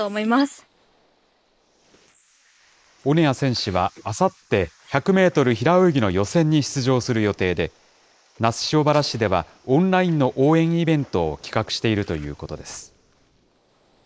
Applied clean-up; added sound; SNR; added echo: neural mask model Resemble Enhance denoiser.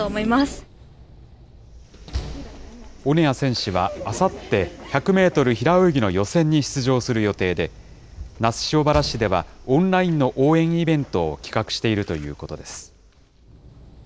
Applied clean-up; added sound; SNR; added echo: none; Slam; 19 dB; none.